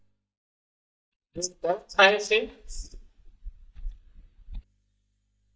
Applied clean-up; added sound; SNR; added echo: neural mask model DeepFilterNet 3.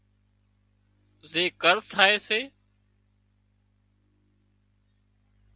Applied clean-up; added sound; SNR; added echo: none; none; none; none.